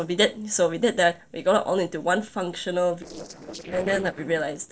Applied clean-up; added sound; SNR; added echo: neural separator model SepFormer DNS4.